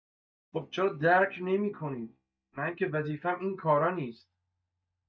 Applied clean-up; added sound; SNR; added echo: neural mask model DeepFilterNet 3.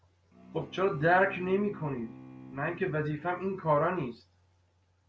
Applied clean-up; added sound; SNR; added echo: none; Bowed string instrument; 17 dB; none.